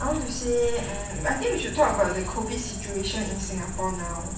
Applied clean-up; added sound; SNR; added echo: none; Cricket; 10 dB; reverberation time 0.8 s.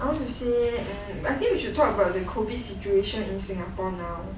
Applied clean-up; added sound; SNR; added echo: none; none; none; none.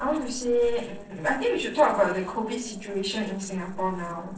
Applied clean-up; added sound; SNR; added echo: neural separator model SepFormer DNS4.